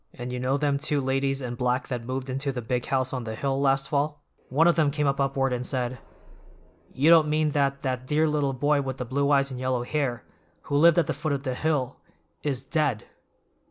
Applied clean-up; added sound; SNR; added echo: none; none; none; none.